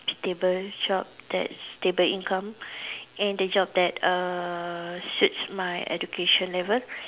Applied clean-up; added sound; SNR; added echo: none; none; none; none.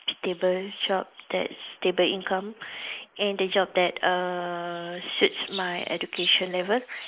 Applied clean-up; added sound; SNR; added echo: neural mask model Resemble Enhance denoiser.